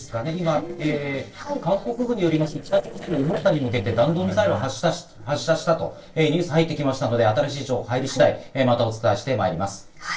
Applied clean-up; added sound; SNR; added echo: neural separator model SepFormer DNS4.